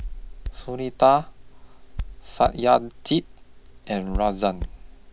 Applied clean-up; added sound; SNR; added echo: none; Hands; 10 dB; none.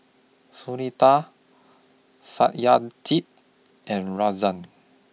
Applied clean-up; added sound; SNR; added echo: none; none; none; none.